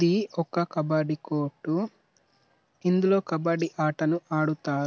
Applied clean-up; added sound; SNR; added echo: none; none; none; none.